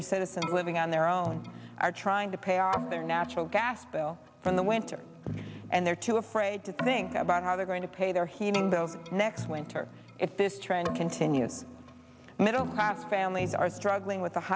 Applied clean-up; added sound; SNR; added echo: none; Keyboard (musical); 11 dB; none.